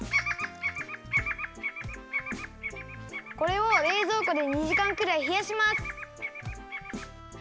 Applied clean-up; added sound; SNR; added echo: none; Bird vocalization, bird call, bird song; 3 dB; none.